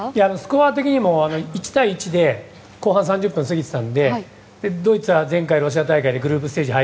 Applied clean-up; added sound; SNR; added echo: none; none; none; none.